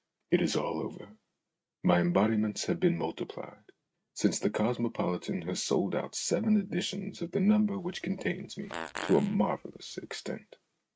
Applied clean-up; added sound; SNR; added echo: neural mask model RNNoise.